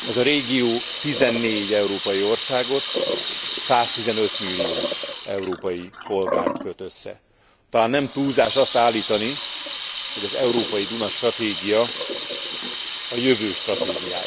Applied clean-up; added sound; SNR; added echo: none; Sink (filling or washing) / Water tap, faucet; 1 dB; none.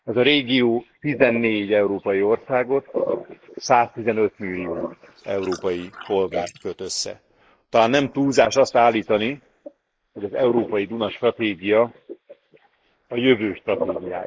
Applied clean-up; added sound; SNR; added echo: neural mask model Resemble Enhance denoiser.